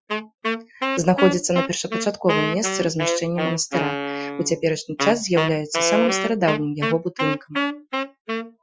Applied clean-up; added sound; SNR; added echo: classical method Wiener filter.